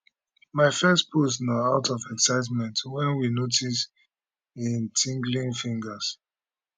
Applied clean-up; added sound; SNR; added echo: none; none; none; none.